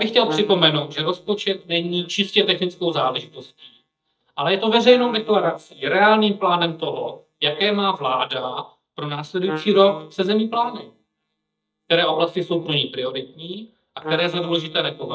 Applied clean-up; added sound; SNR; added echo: neural mask model DeepFilterNet 3.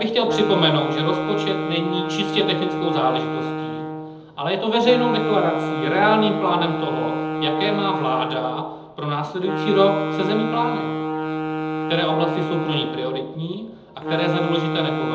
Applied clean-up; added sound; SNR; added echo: none; Wind instrument, woodwind instrument; 3 dB; reverberation time 0.8 s.